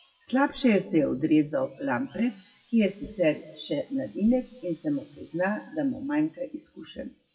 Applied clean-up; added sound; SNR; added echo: classical method WPE with log-MMSE.